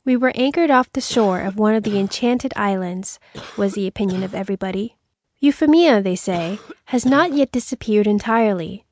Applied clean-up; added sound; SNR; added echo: none; Cough; 20 dB; none.